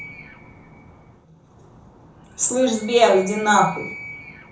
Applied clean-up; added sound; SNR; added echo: none; Animal; 17 dB; reverberation time 0.7 s.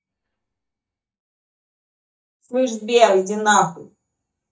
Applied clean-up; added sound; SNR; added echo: neural mask model DeepFilterNet 3.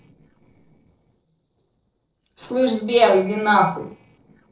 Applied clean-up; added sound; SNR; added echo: neural separator model SepFormer DNS4.